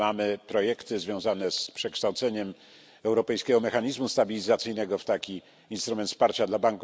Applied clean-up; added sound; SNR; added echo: none; none; none; none.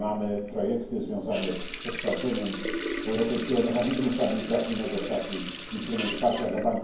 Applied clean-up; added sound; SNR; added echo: none; Water tap, faucet; 6 dB; reverberation time 0.9 s.